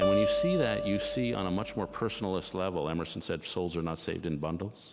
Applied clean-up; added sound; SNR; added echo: none; Acoustic guitar; 1 dB; none.